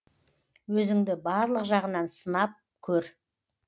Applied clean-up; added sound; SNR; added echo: none; none; none; none.